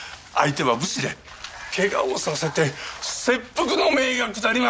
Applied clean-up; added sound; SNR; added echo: none; none; none; none.